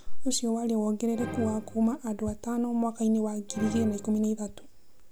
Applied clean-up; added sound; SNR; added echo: none; Musical instrument; 14 dB; none.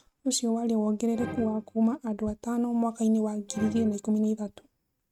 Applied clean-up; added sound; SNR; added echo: neural mask model RNNoise.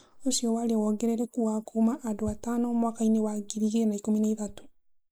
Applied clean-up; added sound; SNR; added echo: neural mask model Resemble Enhance denoiser.